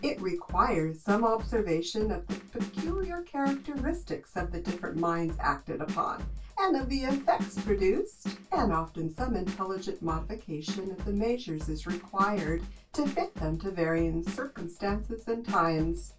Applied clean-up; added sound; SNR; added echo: none; Drum kit; 8 dB; reverberation time 0.2 s.